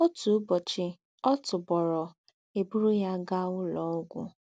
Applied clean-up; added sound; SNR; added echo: none; none; none; none.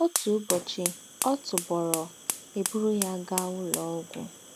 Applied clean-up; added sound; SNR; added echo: none; Fire; 5 dB; none.